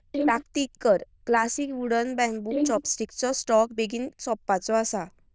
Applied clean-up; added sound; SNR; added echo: neural diffusion model UNIVERSE++.